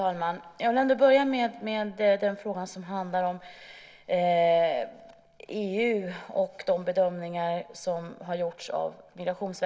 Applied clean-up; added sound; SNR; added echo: none; none; none; none.